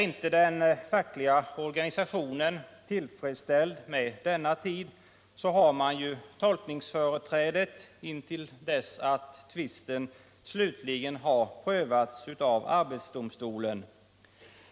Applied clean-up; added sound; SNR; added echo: none; none; none; none.